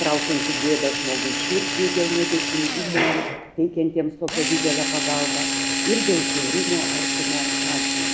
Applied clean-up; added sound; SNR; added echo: none; Drill; -1 dB; none.